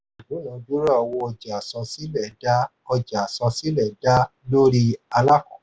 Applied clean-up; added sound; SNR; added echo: none; none; none; none.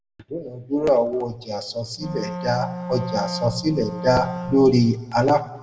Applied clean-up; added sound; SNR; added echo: none; Wind instrument, woodwind instrument; 9 dB; reverberation time 1.1 s.